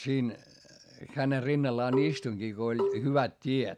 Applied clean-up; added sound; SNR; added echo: none; Marimba, xylophone; 4 dB; none.